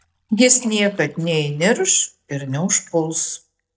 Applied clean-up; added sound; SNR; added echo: neural mask model DeepFilterNet 3.